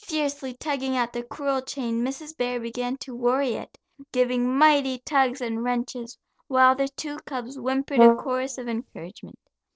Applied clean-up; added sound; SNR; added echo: neural separator model SepFormer DNS4.